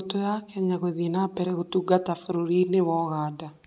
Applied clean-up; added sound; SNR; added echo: none; none; none; none.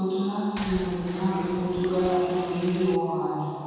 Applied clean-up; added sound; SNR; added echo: none; Boat, Water vehicle; 14 dB; reverberation time 2.1 s.